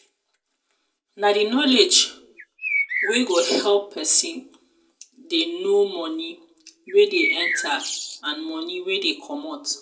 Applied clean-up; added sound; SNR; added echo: none; Bird; 4 dB; reverberation time 0.2 s.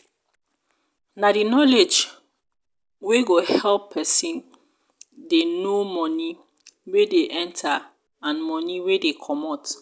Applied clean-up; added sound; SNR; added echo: none; none; none; none.